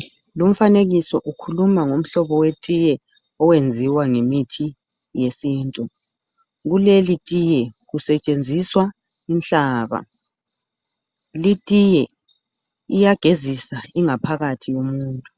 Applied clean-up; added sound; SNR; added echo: none; none; none; none.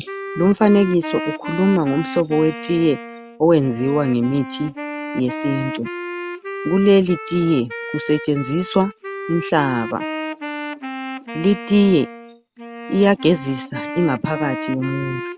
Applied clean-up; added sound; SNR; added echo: none; Wind instrument, woodwind instrument; 10 dB; none.